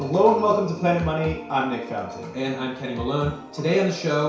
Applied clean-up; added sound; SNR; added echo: none; none; none; reverberation time 0.6 s.